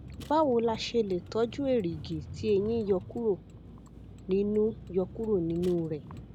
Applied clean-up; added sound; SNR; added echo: none; Vehicle; 14 dB; none.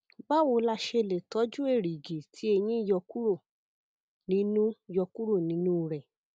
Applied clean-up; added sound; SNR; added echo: none; none; none; none.